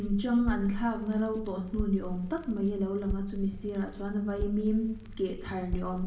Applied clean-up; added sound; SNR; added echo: none; Crackle; 7 dB; reverberation time 0.9 s.